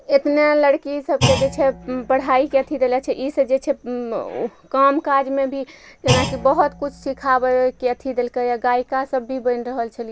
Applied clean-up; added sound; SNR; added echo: none; Thump, thud; 11 dB; none.